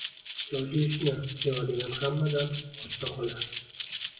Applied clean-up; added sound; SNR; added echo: none; Rattle (instrument); 0 dB; reverberation time 0.6 s.